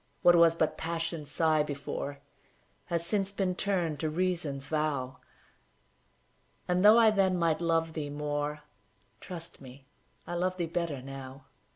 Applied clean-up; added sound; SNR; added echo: none; none; none; none.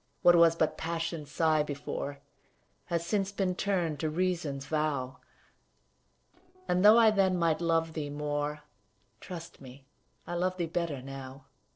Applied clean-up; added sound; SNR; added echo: neural separator model SepFormer DNS4.